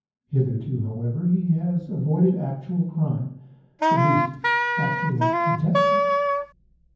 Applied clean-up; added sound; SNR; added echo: none; Wind instrument, woodwind instrument; -3 dB; reverberation time 0.9 s.